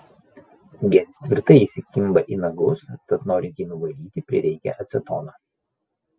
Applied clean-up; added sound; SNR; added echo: none; none; none; none.